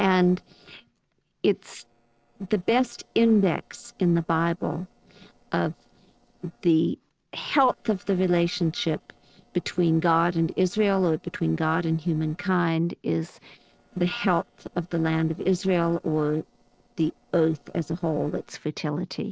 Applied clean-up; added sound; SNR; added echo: neural separator model SepFormer DNS4.